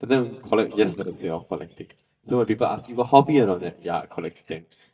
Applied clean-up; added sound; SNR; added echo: neural mask model DeepFilterNet 3.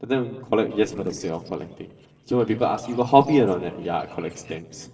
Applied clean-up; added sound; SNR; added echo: neural separator model SepFormer DNS4.